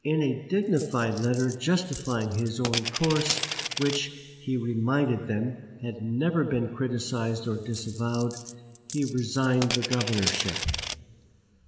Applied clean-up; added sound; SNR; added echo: none; Coin (dropping); 7 dB; reverberation time 3.0 s.